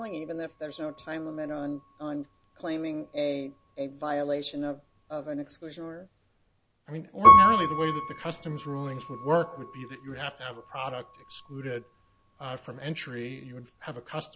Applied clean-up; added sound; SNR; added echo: none; Piano; -4 dB; none.